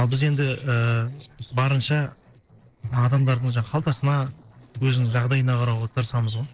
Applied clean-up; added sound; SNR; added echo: neural separator model SepFormer DNS4.